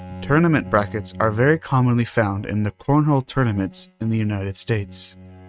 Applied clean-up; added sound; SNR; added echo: neural mask model RNNoise.